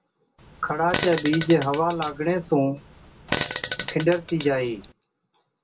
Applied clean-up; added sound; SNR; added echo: none; Fart; 8 dB; reverberation time 0.2 s.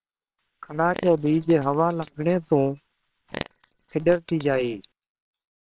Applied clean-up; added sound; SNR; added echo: neural separator model SepFormer WHAMR!.